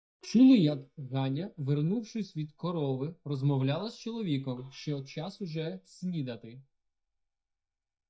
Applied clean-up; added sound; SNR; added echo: neural mask model DeepFilterNet 3.